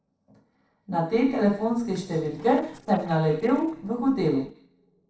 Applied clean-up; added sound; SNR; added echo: neural separator model SepFormer DNS4.